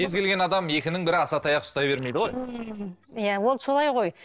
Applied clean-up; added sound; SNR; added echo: neural separator model SepFormer DNS4.